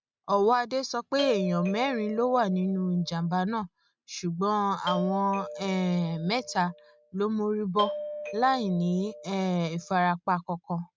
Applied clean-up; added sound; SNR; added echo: none; Doorbell; 11 dB; none.